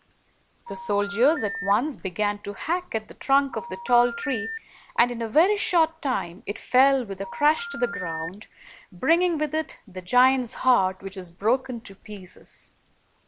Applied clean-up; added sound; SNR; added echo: none; Telephone; 10 dB; none.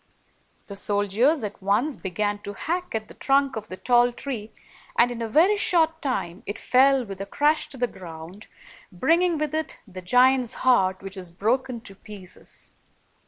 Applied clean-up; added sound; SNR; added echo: neural mask model Resemble Enhance denoiser.